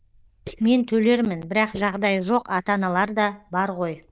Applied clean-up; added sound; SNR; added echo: neural diffusion model UNIVERSE++.